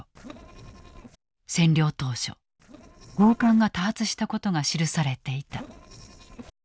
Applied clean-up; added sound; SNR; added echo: neural separator model SepFormer DNS4.